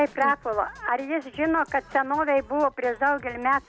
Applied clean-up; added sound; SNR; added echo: none; none; none; none.